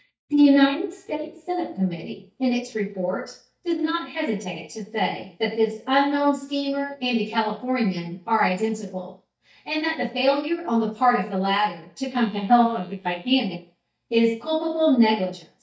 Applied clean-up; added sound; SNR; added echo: neural mask model DeepFilterNet 3.